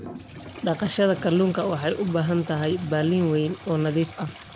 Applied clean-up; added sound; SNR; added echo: none; Toilet flush; 18 dB; none.